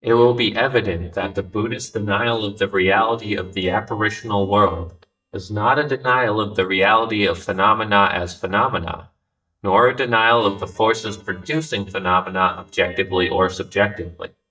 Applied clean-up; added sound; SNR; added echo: neural mask model DeepFilterNet 3.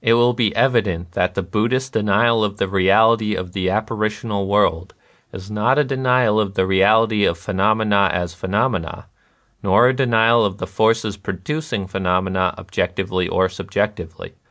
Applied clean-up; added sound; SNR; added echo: none; none; none; none.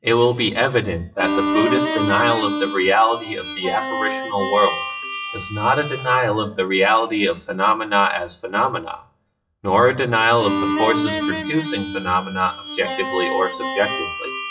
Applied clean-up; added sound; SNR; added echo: classical method WPE with log-MMSE.